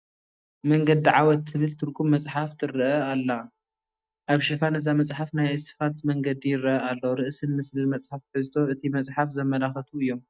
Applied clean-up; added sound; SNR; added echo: neural mask model DeepFilterNet 3.